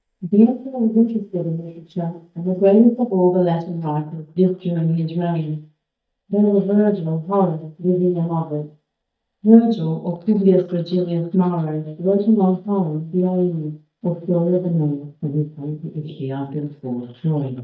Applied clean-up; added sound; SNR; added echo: neural mask model DeepFilterNet 3.